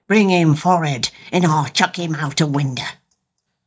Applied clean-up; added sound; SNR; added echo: neural mask model DeepFilterNet 3.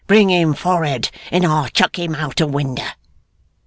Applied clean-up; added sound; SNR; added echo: none; none; none; none.